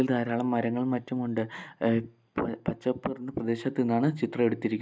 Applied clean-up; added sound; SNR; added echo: none; none; none; none.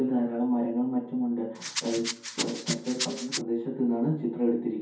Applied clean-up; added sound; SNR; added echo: none; Rattle; 6 dB; reverberation time 0.6 s.